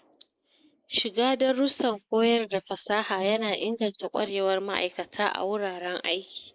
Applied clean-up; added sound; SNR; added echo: neural mask model Resemble Enhance denoiser.